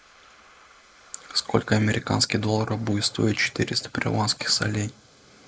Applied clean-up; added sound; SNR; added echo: neural mask model Resemble Enhance denoiser.